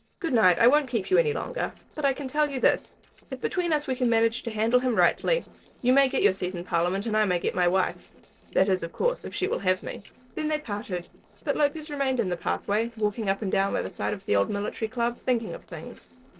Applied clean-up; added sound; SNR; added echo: neural separator model SepFormer DNS4.